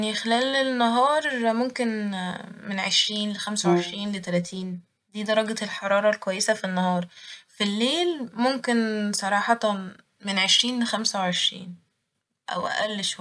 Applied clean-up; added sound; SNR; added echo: none; Brass instrument; 2 dB; none.